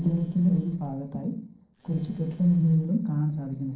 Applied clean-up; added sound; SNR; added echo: neural separator model SepFormer DNS4.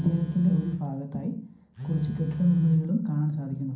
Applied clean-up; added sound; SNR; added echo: none; Telephone; 10 dB; reverberation time 0.6 s.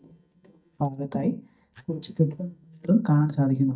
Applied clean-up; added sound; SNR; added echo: neural mask model DeepFilterNet 3.